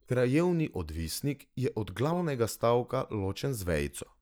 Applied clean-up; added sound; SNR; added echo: neural mask model DeepFilterNet 3.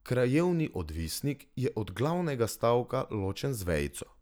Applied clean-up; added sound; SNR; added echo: none; none; none; none.